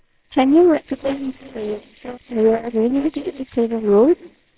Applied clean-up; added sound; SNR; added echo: neural separator model SepFormer WHAMR!.